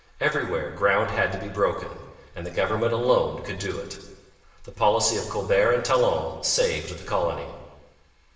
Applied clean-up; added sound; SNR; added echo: none; none; none; reverberation time 1.2 s.